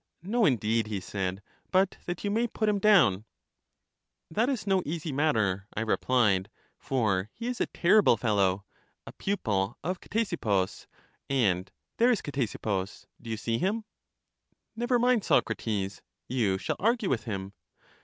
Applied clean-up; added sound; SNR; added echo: none; none; none; none.